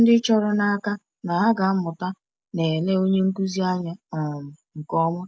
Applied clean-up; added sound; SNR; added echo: none; none; none; none.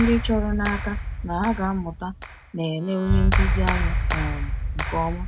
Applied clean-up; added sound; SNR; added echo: none; Clapping; -1 dB; none.